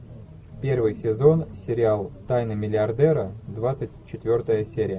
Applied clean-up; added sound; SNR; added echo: none; none; none; none.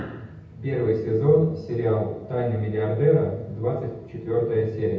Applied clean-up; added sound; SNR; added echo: none; none; none; reverberation time 0.8 s.